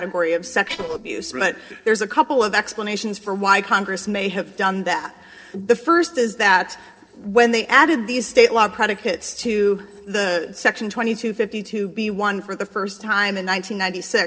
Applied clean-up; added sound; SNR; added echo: neural separator model SepFormer DNS4.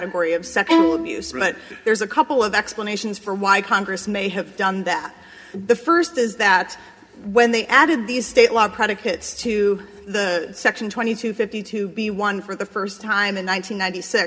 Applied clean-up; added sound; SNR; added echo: none; Bowed string instrument; 0 dB; reverberation time 0.3 s.